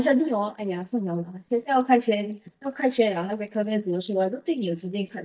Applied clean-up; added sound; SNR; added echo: neural mask model DeepFilterNet 3.